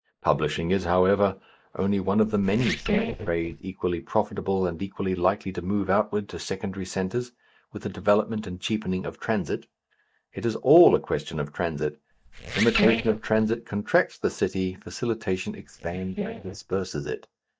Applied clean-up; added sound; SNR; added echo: neural mask model DeepFilterNet 3.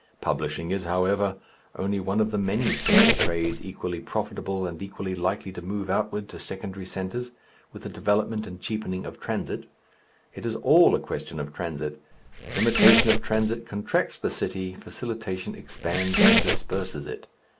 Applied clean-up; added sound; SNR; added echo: none; Squeak; -4 dB; none.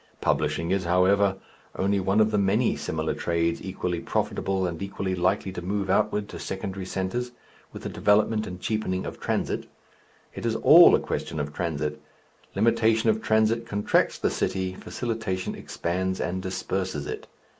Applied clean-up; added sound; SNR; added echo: none; none; none; none.